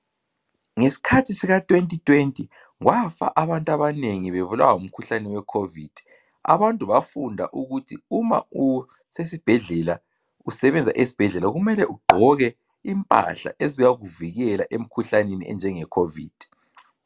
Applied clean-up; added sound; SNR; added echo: none; none; none; none.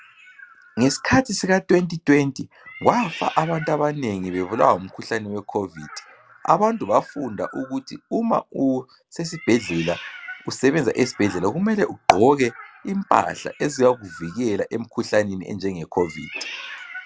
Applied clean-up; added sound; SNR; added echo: none; Meow; 19 dB; none.